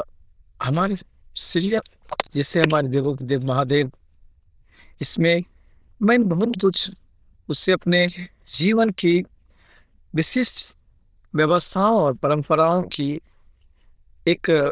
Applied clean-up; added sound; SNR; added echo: neural diffusion model UNIVERSE++.